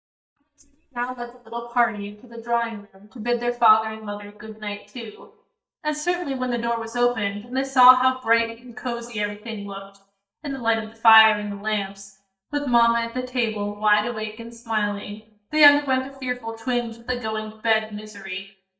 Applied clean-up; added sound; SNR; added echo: neural mask model DeepFilterNet 3.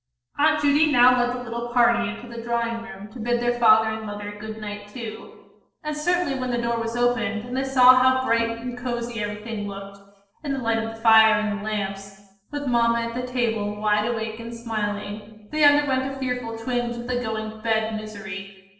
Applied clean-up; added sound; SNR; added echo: neural separator model SepFormer DNS4.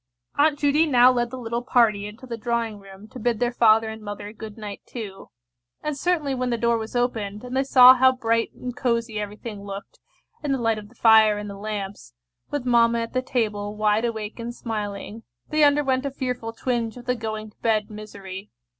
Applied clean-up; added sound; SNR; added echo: none; none; none; none.